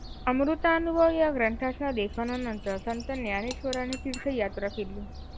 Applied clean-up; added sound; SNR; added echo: none; Fowl + Cutlery, silverware / Dishes, pots, and pans; 11 dB; none.